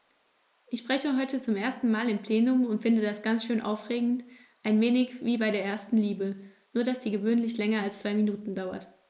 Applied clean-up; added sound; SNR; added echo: neural mask model Resemble Enhance denoiser.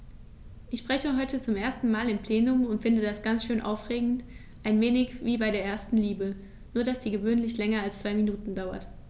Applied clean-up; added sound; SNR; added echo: none; none; none; none.